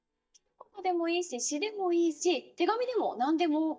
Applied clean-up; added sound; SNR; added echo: neural mask model DeepFilterNet 3.